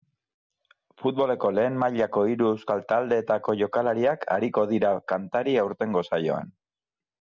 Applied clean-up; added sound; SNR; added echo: none; none; none; none.